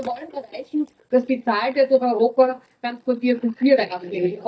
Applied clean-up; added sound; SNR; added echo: neural mask model DeepFilterNet 3.